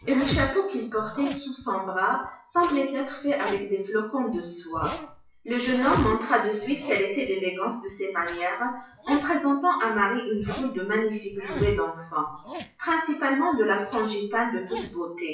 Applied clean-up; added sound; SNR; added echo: classical method WPE with log-MMSE.